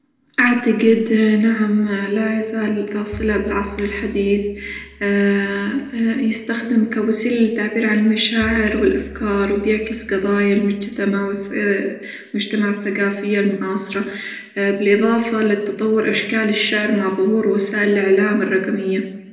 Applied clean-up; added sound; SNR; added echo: none; Bowed string instrument; 19 dB; reverberation time 0.8 s.